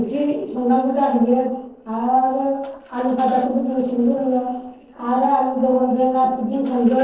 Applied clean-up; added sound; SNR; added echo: neural separator model SepFormer DNS4.